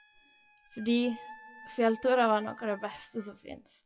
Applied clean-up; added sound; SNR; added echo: classical method WPE with log-MMSE.